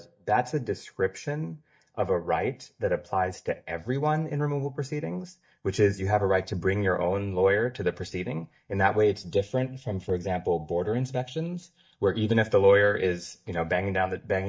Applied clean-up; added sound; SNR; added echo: neural mask model DeepFilterNet 3.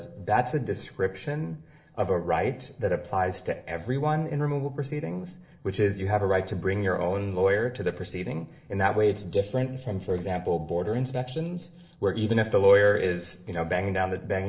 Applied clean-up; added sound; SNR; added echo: neural separator model SepFormer DNS4.